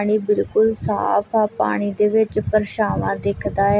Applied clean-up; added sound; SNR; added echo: none; none; none; none.